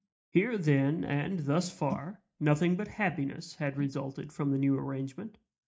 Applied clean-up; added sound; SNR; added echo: neural mask model DeepFilterNet 3.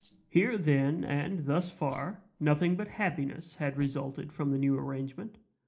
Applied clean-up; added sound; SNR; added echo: neural separator model SepFormer DNS4.